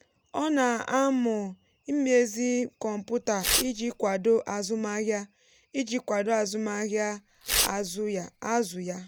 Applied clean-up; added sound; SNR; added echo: none; Tearing; 4 dB; none.